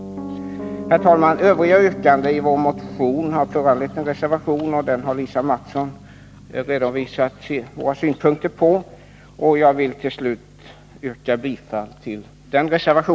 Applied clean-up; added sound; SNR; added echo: none; Piano; 15 dB; none.